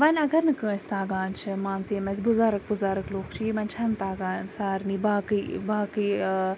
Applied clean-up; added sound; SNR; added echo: none; none; none; none.